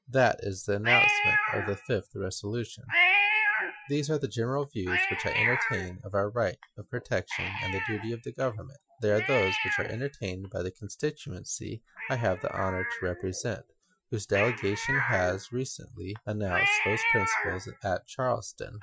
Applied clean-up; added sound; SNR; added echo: classical method Wiener filter.